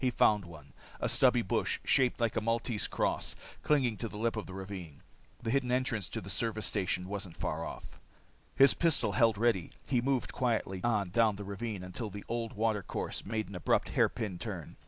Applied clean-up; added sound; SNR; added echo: none; none; none; none.